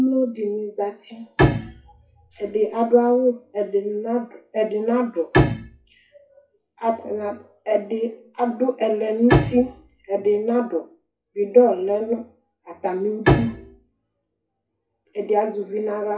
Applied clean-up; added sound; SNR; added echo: classical method WPE with log-MMSE.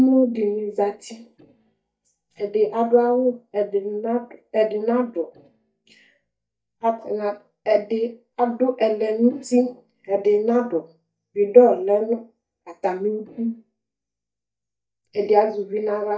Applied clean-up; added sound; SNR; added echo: neural mask model DeepFilterNet 3.